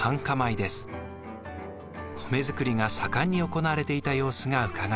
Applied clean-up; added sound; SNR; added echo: none; none; none; none.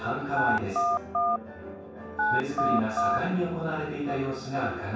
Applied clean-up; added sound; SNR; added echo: none; Telephone; -5 dB; reverberation time 0.7 s.